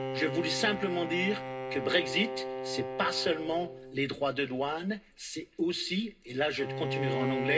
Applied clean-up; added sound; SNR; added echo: none; Bowed string instrument; 5 dB; reverberation time 0.2 s.